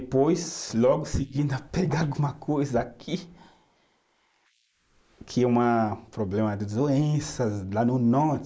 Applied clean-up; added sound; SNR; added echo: neural mask model Resemble Enhance denoiser.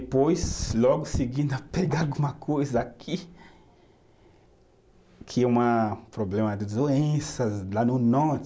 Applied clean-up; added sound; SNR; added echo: none; none; none; none.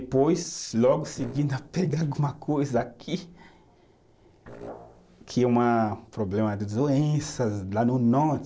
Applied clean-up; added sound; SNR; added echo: neural separator model SepFormer DNS4.